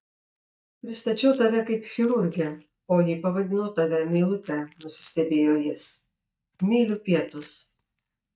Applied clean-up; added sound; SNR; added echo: neural mask model DeepFilterNet 3.